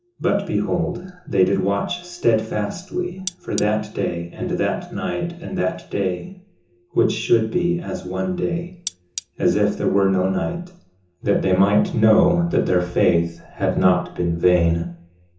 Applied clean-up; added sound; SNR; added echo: none; Cutlery, silverware; 13 dB; reverberation time 0.6 s.